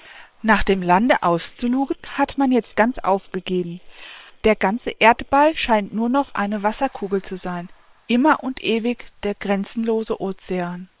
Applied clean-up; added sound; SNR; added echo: neural separator model SepFormer WHAM!.